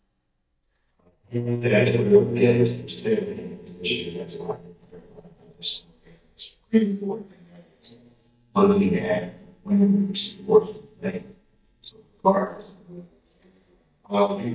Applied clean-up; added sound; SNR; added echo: neural mask model DeepFilterNet 3.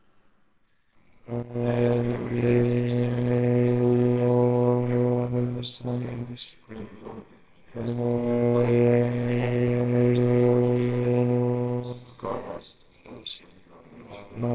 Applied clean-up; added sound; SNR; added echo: neural separator model SepFormer WHAMR!.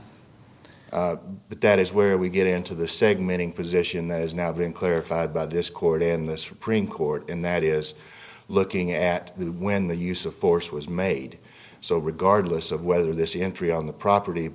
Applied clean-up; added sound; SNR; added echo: none; none; none; none.